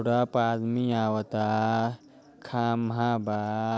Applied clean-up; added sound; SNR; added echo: none; none; none; none.